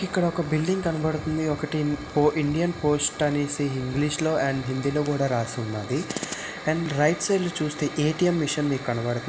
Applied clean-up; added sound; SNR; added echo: none; Hiss / Fire; 15 dB; none.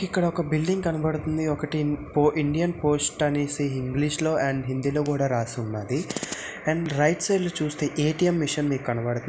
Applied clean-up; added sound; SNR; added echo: none; none; none; none.